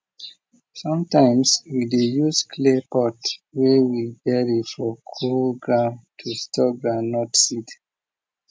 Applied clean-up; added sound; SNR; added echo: none; none; none; none.